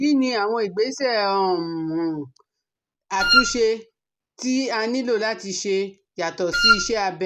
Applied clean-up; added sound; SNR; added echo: none; Wind instrument, woodwind instrument; -4 dB; none.